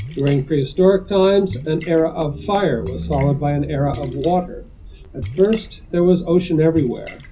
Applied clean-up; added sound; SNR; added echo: none; Splash, splatter; 15 dB; reverberation time 0.5 s.